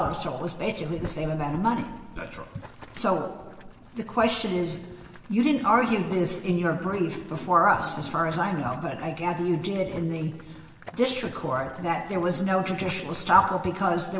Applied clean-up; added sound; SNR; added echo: none; Boiling; 18 dB; reverberation time 1.2 s.